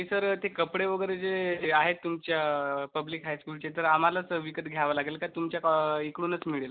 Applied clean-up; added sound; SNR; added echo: none; none; none; none.